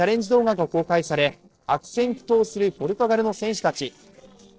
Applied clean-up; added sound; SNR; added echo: neural separator model SepFormer DNS4.